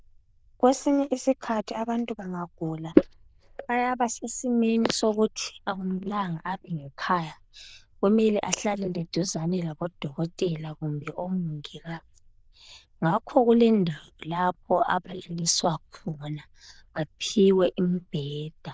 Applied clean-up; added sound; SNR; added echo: neural diffusion model UNIVERSE++.